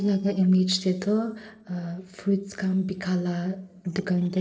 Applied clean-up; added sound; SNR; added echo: neural separator model SepFormer DNS4.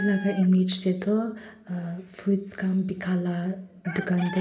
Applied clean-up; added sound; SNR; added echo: none; Chicken, rooster; 18 dB; reverberation time 1.5 s.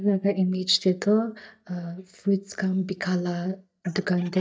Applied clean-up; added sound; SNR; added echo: neural mask model DeepFilterNet 3.